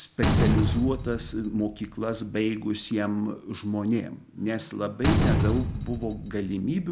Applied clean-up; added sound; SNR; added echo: none; Slam; 1 dB; none.